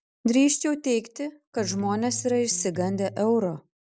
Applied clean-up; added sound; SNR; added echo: none; Electric guitar; 15 dB; none.